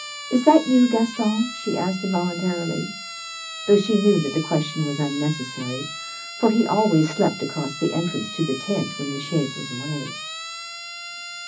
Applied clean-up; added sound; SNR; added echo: none; Siren; 11 dB; reverberation time 0.4 s.